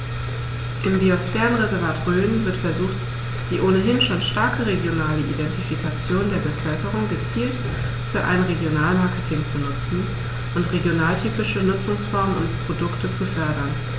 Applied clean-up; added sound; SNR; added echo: none; none; none; none.